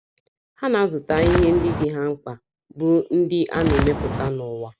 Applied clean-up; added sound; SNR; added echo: none; Walk, footsteps; 1 dB; none.